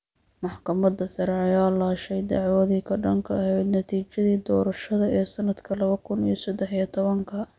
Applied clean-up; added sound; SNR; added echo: none; none; none; none.